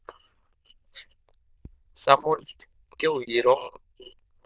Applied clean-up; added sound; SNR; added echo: neural diffusion model UNIVERSE++.